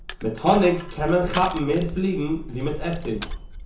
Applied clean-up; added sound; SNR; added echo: none; Crushing; 9 dB; reverberation time 0.6 s.